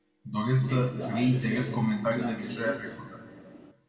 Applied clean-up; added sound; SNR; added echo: none; Train; 10 dB; reverberation time 2.0 s.